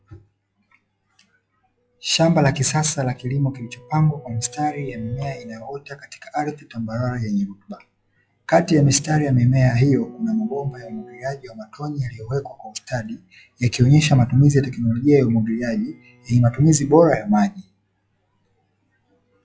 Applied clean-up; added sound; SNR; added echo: classical method log-MMSE.